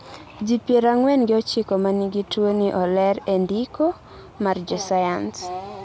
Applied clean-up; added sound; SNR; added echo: none; none; none; none.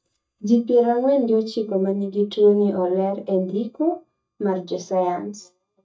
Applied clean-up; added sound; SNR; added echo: neural mask model DeepFilterNet 3.